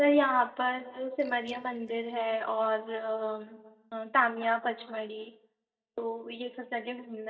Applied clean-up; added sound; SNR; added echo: neural mask model DeepFilterNet 3.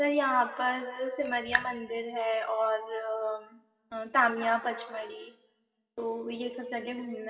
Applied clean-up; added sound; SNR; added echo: classical method WPE with log-MMSE.